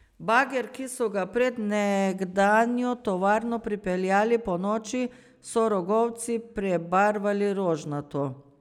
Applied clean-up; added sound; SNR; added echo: none; none; none; none.